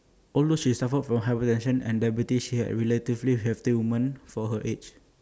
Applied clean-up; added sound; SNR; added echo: none; none; none; none.